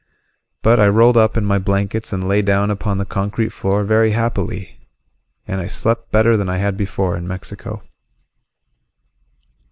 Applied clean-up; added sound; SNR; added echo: none; none; none; none.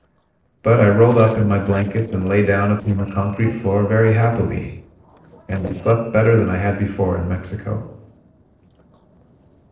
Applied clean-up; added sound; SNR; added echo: neural separator model SepFormer DNS4.